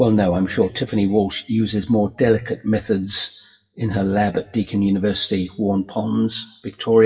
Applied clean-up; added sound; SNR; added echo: classical method WPE with log-MMSE.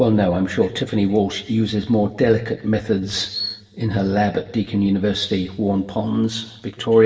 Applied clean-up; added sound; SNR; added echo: none; Chirp, tweet; 14 dB; reverberation time 1.6 s.